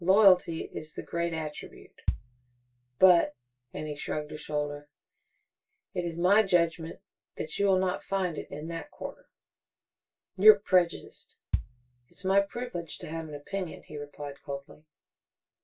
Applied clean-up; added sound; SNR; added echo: none; Bass drum; 9 dB; reverberation time 0.1 s.